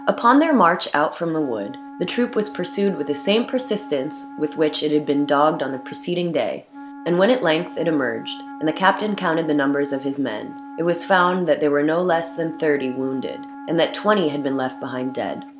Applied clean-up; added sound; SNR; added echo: none; Wind instrument, woodwind instrument; 15 dB; none.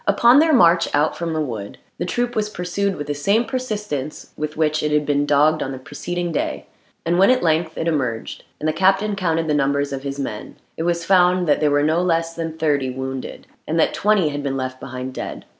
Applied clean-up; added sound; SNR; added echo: none; none; none; none.